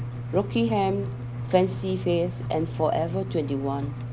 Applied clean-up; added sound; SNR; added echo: none; Engine; 6 dB; none.